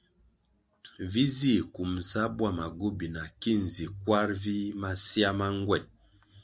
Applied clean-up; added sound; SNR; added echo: none; none; none; none.